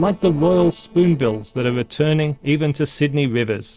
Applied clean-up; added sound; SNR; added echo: neural separator model SepFormer DNS4.